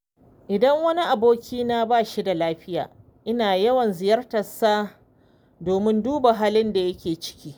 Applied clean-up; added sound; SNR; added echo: none; none; none; none.